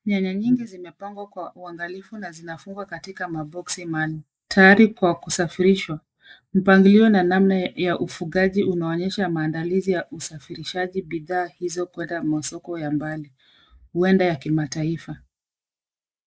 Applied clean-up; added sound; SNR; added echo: neural mask model Resemble Enhance denoiser.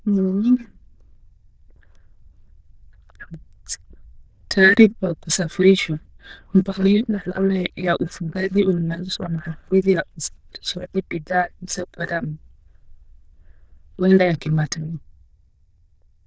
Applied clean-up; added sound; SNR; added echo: neural diffusion model UNIVERSE++.